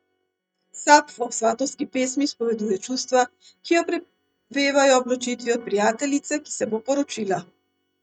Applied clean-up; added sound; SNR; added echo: neural mask model RNNoise.